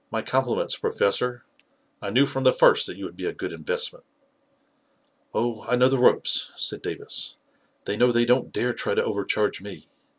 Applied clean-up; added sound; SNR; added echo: none; none; none; none.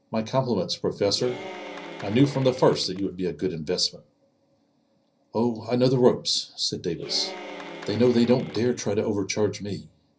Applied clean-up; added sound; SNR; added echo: none; Applause / Cheering; 15 dB; reverberation time 0.4 s.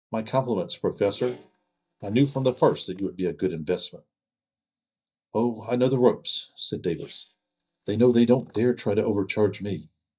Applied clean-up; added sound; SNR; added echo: neural mask model DeepFilterNet 3.